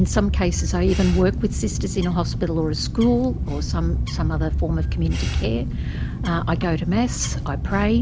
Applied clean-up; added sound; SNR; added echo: none; Bird; 1 dB; none.